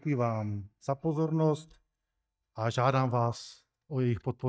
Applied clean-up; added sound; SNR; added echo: neural mask model DeepFilterNet 3.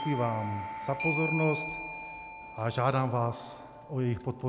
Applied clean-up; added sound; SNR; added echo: none; Doorbell; 7 dB; none.